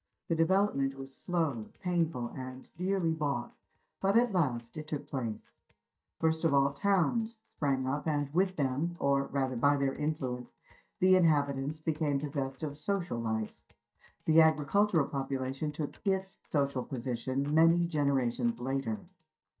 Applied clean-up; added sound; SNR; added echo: neural mask model DeepFilterNet 3.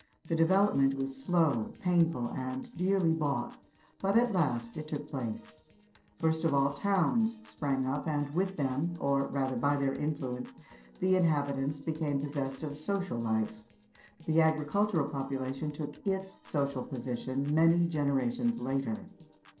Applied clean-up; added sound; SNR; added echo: neural separator model SepFormer DNS4.